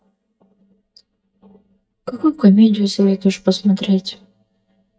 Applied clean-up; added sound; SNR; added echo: neural mask model DeepFilterNet 3.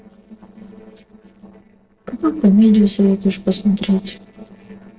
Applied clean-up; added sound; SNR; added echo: neural separator model SepFormer DNS4.